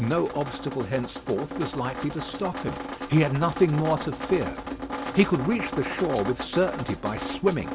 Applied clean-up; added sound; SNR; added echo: none; Drip; 8 dB; none.